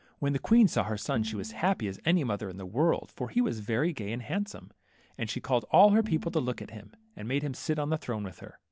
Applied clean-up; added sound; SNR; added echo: none; Bowed string instrument; 16 dB; none.